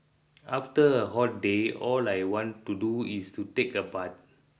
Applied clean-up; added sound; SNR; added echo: none; none; none; none.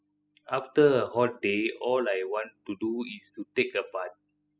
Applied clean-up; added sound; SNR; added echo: classical method spectral subtraction.